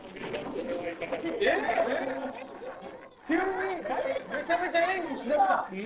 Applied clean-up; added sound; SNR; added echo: neural separator model SepFormer DNS4.